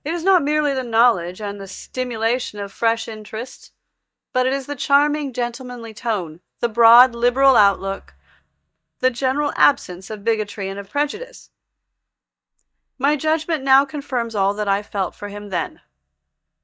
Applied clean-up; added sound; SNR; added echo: neural mask model DeepFilterNet 3.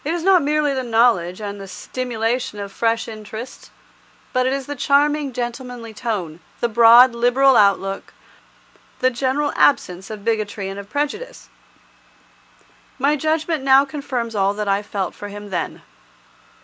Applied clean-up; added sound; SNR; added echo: none; none; none; none.